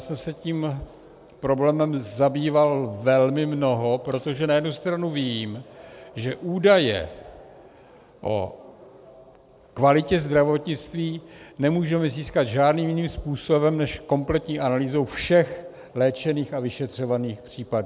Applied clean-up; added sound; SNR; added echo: none; none; none; none.